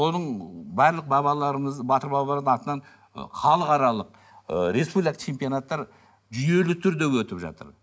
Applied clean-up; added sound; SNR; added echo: none; none; none; none.